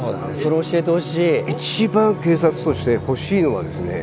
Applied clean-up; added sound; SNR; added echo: none; Organ; 14 dB; none.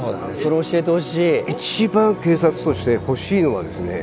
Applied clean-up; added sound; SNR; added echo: none; none; none; none.